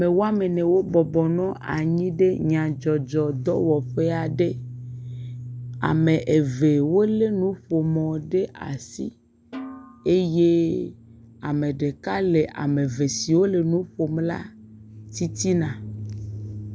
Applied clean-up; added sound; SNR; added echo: none; Snare drum; 18 dB; none.